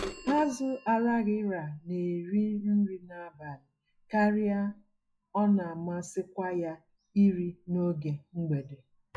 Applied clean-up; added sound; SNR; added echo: classical method log-MMSE.